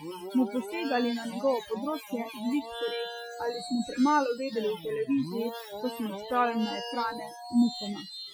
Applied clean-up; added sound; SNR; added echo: classical method Wiener filter.